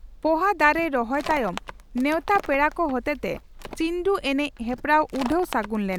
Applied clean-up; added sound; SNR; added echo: none; Livestock, farm animals, working animals; 15 dB; none.